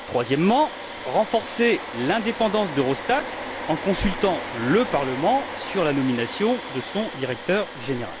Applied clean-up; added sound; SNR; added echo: none; Domestic sounds, home sounds; 10 dB; none.